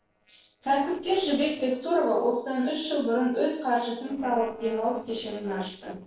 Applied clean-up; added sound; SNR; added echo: neural separator model SepFormer DNS4.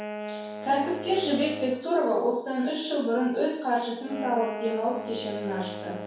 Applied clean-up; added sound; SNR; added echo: none; Wind instrument, woodwind instrument; 10 dB; reverberation time 0.7 s.